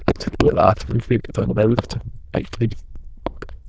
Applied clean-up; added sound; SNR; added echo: neural diffusion model UNIVERSE++.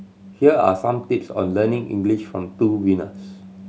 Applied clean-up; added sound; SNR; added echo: none; none; none; none.